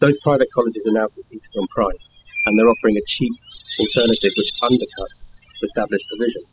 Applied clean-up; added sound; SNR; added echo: classical method spectral subtraction.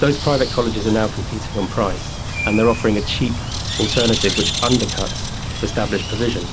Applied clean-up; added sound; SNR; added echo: none; Bird; 4 dB; none.